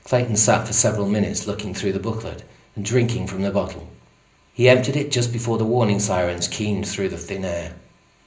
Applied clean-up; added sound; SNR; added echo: none; none; none; reverberation time 0.5 s.